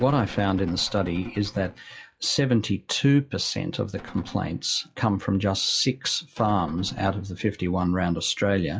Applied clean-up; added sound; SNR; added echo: classical method log-MMSE.